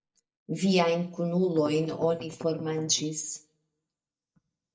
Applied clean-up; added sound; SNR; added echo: neural mask model DeepFilterNet 3.